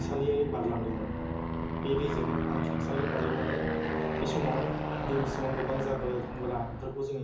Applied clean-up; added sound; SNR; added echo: none; Aircraft; -1 dB; reverberation time 0.7 s.